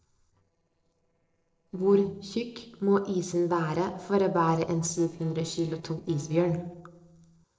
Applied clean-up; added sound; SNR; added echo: neural separator model SepFormer DNS4.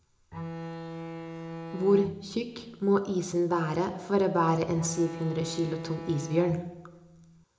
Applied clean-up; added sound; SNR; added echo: none; Bowed string instrument; 10 dB; reverberation time 0.6 s.